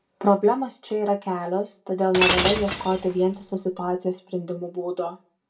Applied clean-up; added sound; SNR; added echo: none; Shatter; 2 dB; reverberation time 0.2 s.